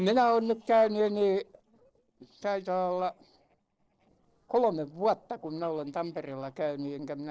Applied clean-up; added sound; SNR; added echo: neural separator model SepFormer DNS4.